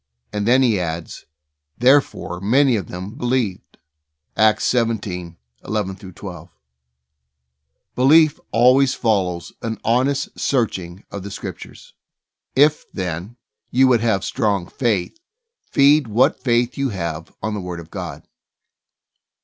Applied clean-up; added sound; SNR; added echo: none; none; none; none.